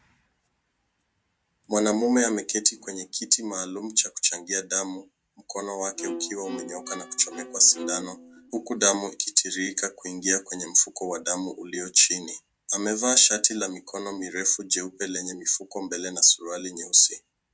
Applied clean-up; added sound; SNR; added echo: none; Bowed string instrument; 11 dB; none.